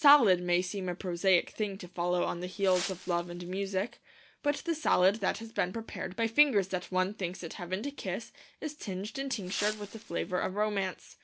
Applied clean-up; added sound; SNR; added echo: none; Wind; 12 dB; none.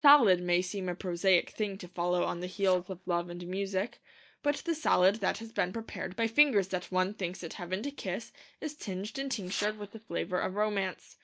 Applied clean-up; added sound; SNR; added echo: neural mask model DeepFilterNet 3.